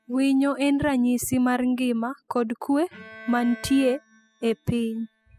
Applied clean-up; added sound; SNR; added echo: classical method spectral subtraction.